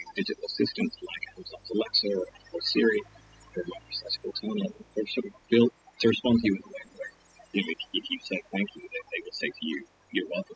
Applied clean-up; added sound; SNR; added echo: classical method spectral subtraction.